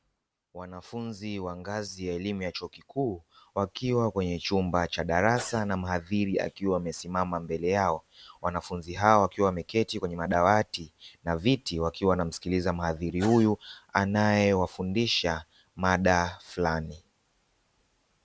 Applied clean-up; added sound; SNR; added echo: none; Sneeze / Cough; 19 dB; none.